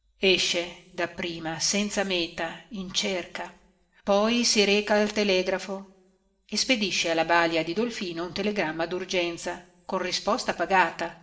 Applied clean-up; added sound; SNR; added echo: none; none; none; reverberation time 0.6 s.